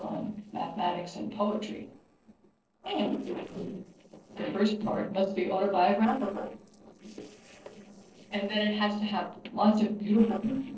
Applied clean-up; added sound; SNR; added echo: neural separator model SepFormer DNS4.